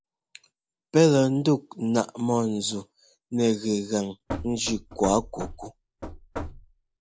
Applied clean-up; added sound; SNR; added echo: none; Knock / Wood; 11 dB; none.